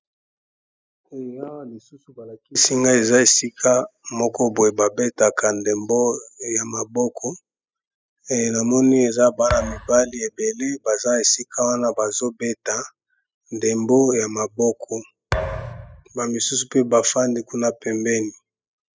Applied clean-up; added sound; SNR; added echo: classical method spectral subtraction.